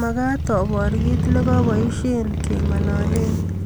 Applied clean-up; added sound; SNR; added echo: none; Motorcycle / Crow; -3 dB; none.